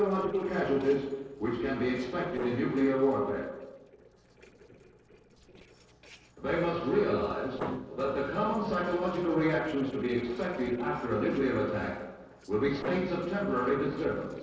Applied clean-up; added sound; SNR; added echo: neural separator model SepFormer DNS4.